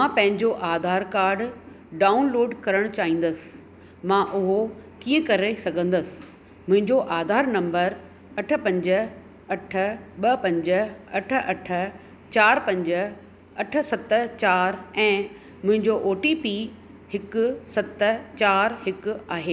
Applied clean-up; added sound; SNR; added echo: none; none; none; none.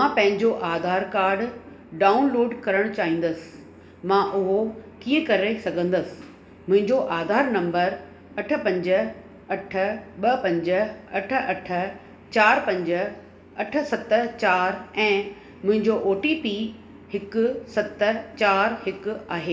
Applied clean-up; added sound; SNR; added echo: none; none; none; reverberation time 1.9 s.